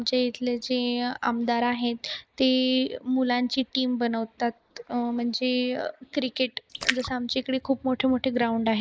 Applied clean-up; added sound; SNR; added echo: neural mask model Resemble Enhance denoiser.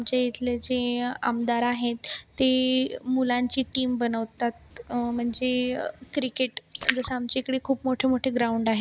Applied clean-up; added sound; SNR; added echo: none; Splash, splatter; 10 dB; none.